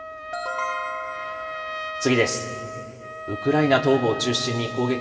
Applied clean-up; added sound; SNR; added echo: none; Trumpet; 8 dB; reverberation time 2.3 s.